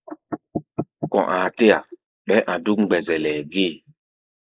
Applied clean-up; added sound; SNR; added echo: neural mask model Resemble Enhance denoiser.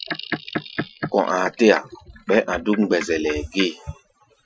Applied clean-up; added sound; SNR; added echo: classical method Wiener filter.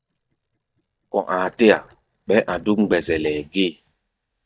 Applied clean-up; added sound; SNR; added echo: neural mask model DeepFilterNet 3.